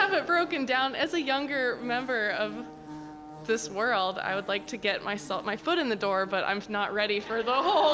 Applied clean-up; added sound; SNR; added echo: none; Buzz / Bird; 18 dB; none.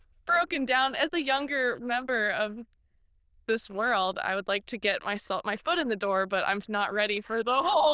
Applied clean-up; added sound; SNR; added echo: neural diffusion model UNIVERSE++.